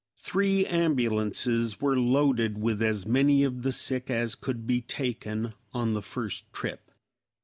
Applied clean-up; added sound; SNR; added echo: none; none; none; none.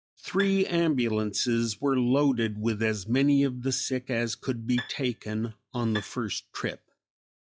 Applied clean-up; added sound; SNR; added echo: classical method log-MMSE.